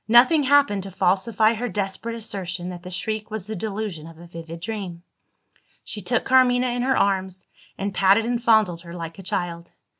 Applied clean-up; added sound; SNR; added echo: none; none; none; none.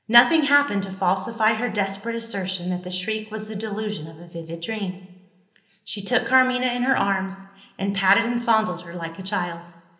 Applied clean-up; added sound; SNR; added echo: none; none; none; reverberation time 0.8 s.